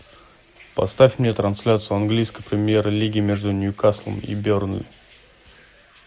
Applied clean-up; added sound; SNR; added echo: none; none; none; none.